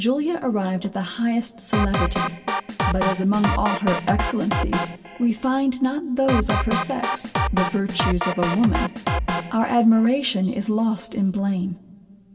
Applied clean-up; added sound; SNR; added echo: none; Drum kit; 2 dB; reverberation time 2.2 s.